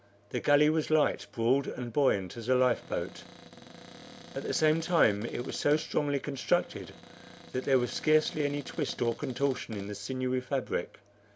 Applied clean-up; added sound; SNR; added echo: none; Cupboard open or close; 19 dB; none.